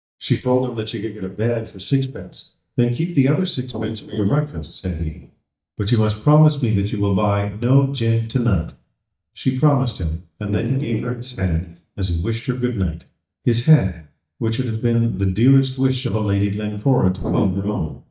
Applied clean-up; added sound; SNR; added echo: neural mask model DeepFilterNet 3.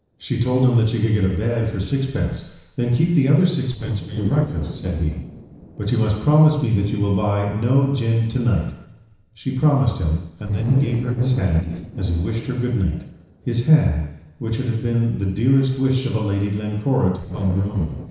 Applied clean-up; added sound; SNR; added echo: neural separator model SepFormer DNS4.